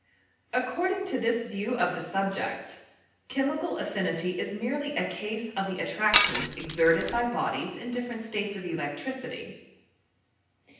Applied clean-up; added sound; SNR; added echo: none; Glass; -2 dB; reverberation time 0.9 s.